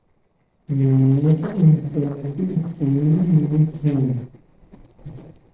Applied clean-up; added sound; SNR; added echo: neural separator model SepFormer DNS4.